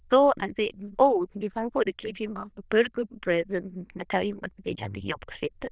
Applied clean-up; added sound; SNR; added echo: neural diffusion model UNIVERSE++.